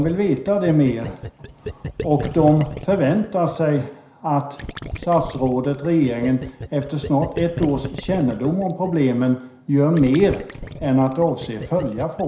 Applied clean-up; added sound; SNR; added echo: none; Gurgling; 13 dB; reverberation time 0.5 s.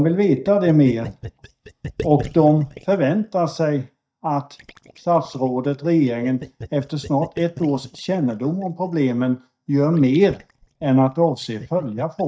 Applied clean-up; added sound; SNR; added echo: neural mask model DeepFilterNet 3.